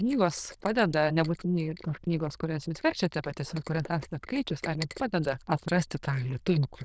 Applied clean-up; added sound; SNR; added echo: neural diffusion model UNIVERSE++.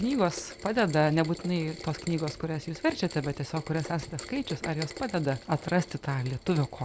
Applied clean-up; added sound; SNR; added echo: none; Rain; 15 dB; none.